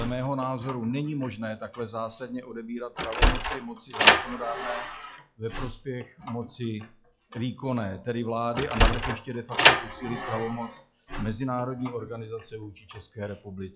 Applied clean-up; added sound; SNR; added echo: classical method log-MMSE.